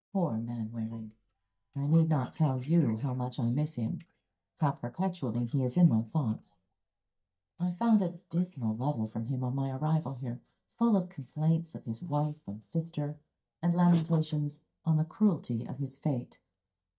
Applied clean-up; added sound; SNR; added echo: neural mask model DeepFilterNet 3.